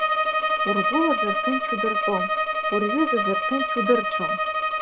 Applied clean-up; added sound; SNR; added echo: none; Bowed string instrument; -3 dB; none.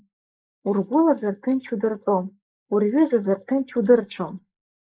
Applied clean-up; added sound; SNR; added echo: neural mask model Resemble Enhance denoiser.